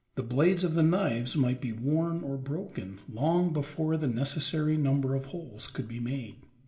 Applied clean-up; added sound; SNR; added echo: none; none; none; reverberation time 0.3 s.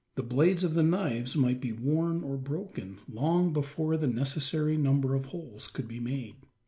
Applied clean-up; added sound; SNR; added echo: none; none; none; none.